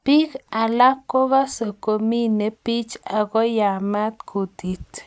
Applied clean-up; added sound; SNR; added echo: none; none; none; none.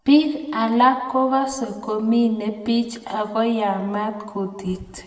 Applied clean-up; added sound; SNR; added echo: none; none; none; reverberation time 1.1 s.